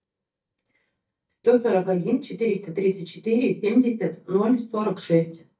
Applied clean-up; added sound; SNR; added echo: neural mask model DeepFilterNet 3.